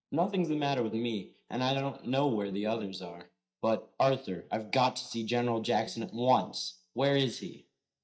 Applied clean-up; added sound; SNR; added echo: neural mask model DeepFilterNet 3.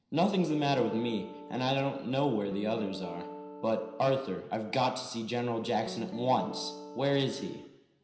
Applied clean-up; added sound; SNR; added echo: none; Guitar; 13 dB; reverberation time 0.9 s.